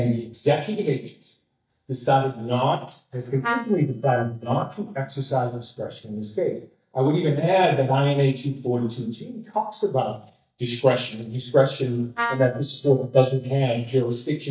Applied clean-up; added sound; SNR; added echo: neural mask model DeepFilterNet 3.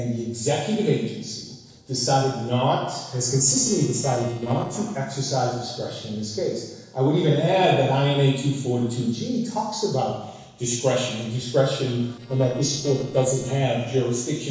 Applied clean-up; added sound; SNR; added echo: neural separator model SepFormer DNS4.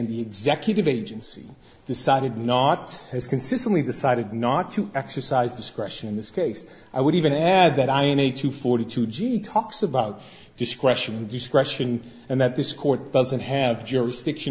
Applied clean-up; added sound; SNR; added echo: none; none; none; none.